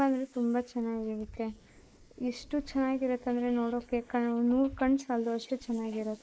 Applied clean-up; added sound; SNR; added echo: neural mask model Resemble Enhance denoiser.